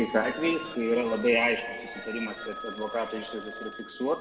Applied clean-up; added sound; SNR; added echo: none; Telephone; 11 dB; reverberation time 1.5 s.